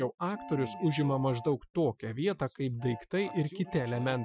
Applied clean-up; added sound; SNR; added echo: classical method Wiener filter.